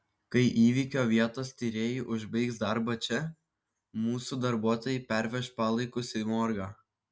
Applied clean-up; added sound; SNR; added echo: none; none; none; none.